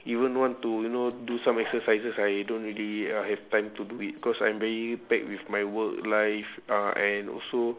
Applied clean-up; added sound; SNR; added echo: none; none; none; none.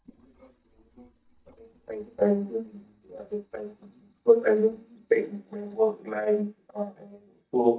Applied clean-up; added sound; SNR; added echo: neural mask model DeepFilterNet 3.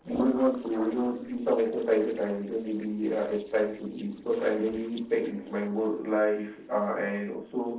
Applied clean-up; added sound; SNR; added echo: neural separator model SepFormer DNS4.